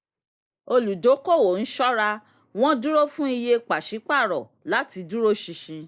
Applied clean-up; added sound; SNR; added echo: neural mask model Resemble Enhance denoiser.